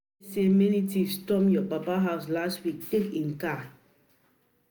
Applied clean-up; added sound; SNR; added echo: none; none; none; none.